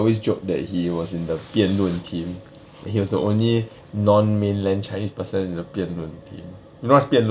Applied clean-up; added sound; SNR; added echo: none; none; none; none.